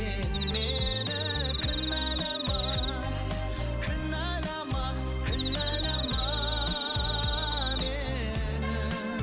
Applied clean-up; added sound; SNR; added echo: none; Cricket; 4 dB; none.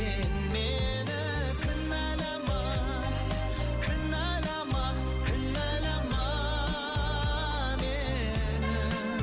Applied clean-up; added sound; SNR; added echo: none; none; none; none.